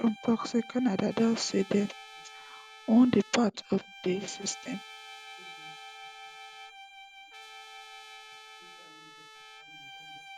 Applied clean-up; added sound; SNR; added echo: none; Bowed string instrument + Trumpet; 16 dB; none.